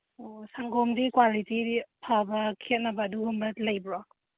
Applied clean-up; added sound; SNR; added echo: none; none; none; none.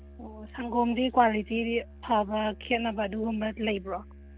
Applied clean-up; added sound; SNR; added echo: none; Musical instrument; 18 dB; none.